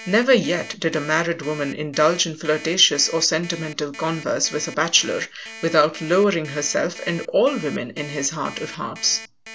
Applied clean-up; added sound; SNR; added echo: none; Alarm; 17 dB; none.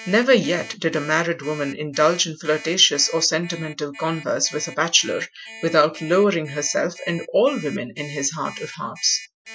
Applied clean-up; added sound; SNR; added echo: classical method Wiener filter.